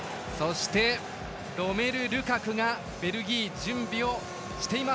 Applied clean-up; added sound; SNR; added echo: none; Piano; 19 dB; none.